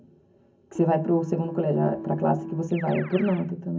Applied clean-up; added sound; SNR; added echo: none; Keyboard (musical); 13 dB; reverberation time 0.3 s.